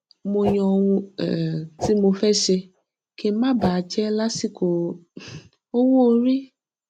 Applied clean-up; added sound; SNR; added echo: none; Whoosh, swoosh, swish; 8 dB; none.